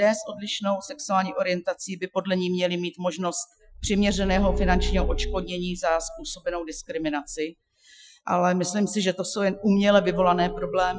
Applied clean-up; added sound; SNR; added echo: classical method Wiener filter.